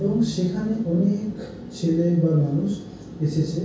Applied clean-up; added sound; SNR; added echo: none; Keyboard (musical); 16 dB; reverberation time 0.6 s.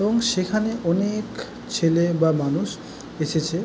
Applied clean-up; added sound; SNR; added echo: none; none; none; none.